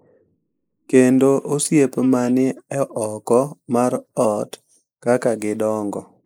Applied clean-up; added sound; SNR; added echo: neural mask model Resemble Enhance denoiser.